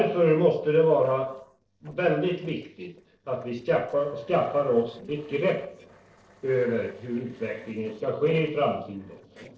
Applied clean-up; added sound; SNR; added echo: neural separator model SepFormer DNS4.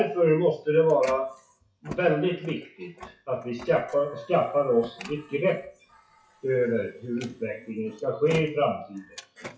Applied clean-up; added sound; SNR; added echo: classical method WPE with log-MMSE.